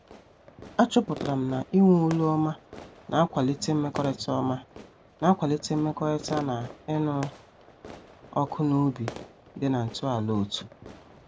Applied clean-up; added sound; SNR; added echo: none; Fireworks; 17 dB; none.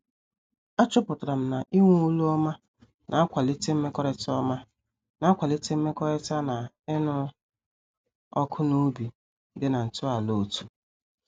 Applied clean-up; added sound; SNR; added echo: none; none; none; none.